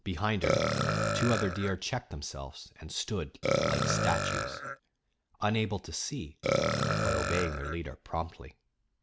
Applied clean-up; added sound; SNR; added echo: none; Burping, eructation; -1 dB; none.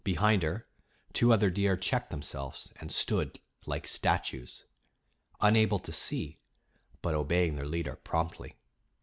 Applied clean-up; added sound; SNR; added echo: none; none; none; none.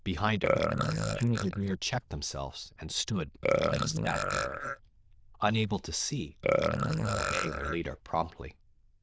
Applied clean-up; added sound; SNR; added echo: neural diffusion model UNIVERSE++.